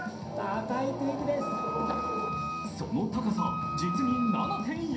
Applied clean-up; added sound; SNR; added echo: none; Wind instrument, woodwind instrument; 5 dB; reverberation time 0.6 s.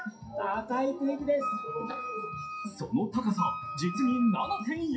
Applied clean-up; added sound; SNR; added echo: classical method WPE with log-MMSE.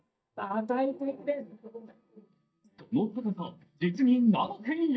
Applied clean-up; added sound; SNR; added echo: neural mask model DeepFilterNet 3.